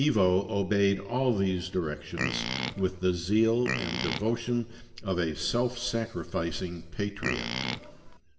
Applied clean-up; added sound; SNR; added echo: none; Livestock, farm animals, working animals; 5 dB; reverberation time 1.3 s.